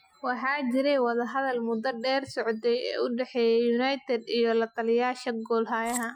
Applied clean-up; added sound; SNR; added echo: classical method Wiener filter.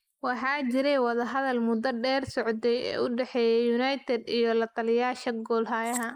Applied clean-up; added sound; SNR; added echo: neural mask model Resemble Enhance denoiser.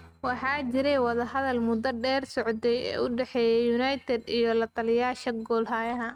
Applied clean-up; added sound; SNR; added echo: neural mask model RNNoise.